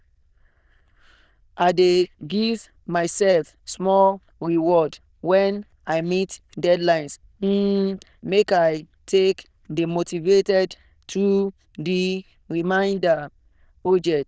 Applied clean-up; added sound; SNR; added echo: neural diffusion model UNIVERSE++.